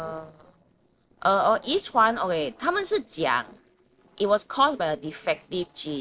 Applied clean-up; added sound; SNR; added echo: neural separator model SepFormer DNS4.